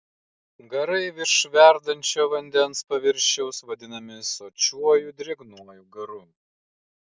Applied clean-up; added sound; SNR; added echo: none; none; none; none.